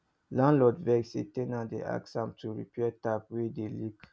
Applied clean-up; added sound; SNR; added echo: none; none; none; none.